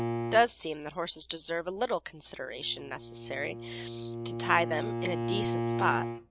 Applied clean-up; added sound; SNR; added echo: none; Bowed string instrument; 4 dB; none.